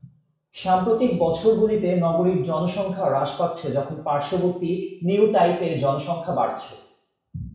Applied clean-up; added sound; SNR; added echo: none; none; none; reverberation time 0.7 s.